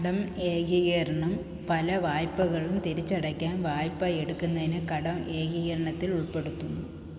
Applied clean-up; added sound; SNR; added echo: none; none; none; none.